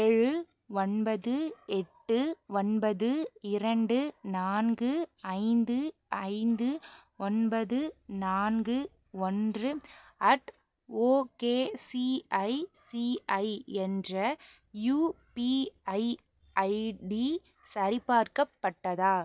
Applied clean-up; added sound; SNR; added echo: none; none; none; none.